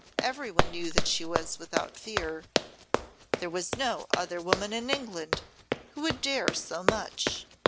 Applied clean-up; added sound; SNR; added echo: none; Run; -3 dB; none.